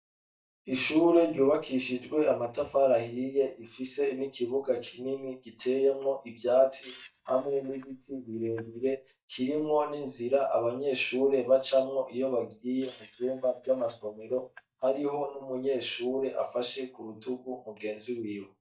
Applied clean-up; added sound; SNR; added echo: neural mask model DeepFilterNet 3.